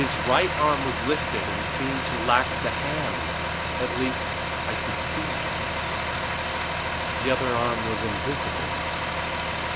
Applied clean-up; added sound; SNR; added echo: none; Truck; -2 dB; none.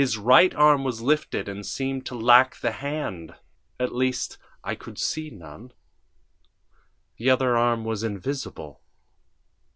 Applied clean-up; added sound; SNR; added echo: none; none; none; none.